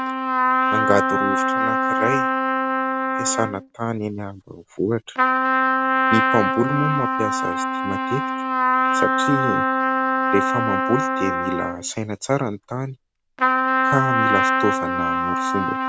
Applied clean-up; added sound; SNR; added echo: none; Trumpet; -5 dB; none.